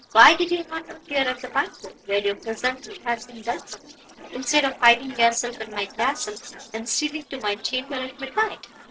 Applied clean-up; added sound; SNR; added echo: neural separator model SepFormer DNS4.